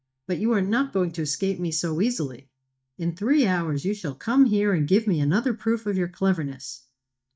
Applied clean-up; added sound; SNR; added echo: neural mask model DeepFilterNet 3.